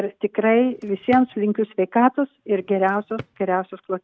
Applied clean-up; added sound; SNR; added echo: neural mask model RNNoise.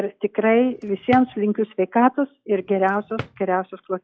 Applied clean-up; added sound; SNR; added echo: classical method log-MMSE.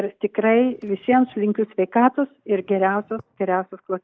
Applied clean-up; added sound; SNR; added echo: neural mask model DeepFilterNet 3.